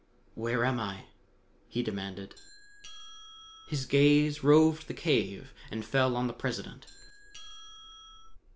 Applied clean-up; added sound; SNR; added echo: none; Doorbell; 16 dB; none.